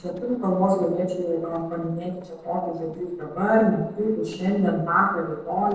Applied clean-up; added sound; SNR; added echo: neural separator model SepFormer DNS4.